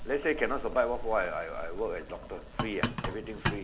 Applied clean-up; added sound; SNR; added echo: none; Boiling; 4 dB; none.